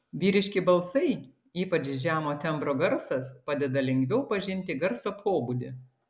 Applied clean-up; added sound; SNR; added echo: none; none; none; none.